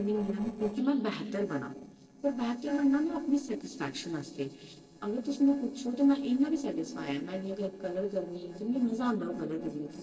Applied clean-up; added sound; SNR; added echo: neural separator model SepFormer DNS4.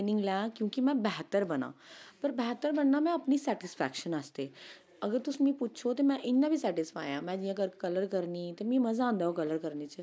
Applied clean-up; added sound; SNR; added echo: none; none; none; none.